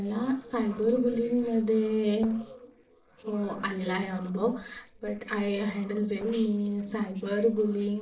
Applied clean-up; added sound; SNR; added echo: neural separator model SepFormer DNS4.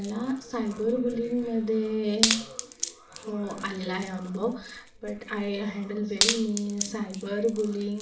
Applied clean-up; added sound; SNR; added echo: none; Wood; 5 dB; reverberation time 0.4 s.